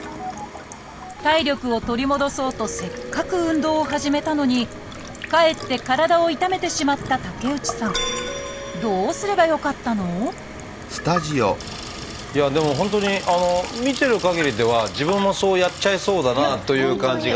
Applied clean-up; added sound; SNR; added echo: none; Sink (filling or washing) / Water tap, faucet; 13 dB; none.